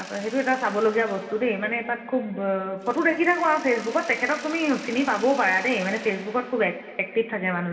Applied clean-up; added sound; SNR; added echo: none; Mechanisms; 19 dB; reverberation time 2.0 s.